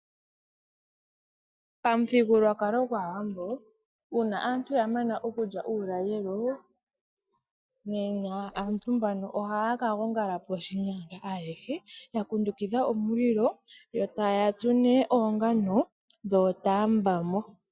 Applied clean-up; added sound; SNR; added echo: neural mask model DeepFilterNet 3.